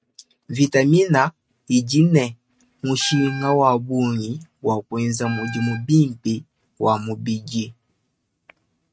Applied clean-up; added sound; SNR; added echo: neural mask model RNNoise.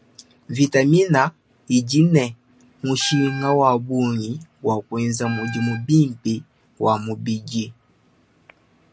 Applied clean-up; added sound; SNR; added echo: none; Wind instrument, woodwind instrument; 15 dB; none.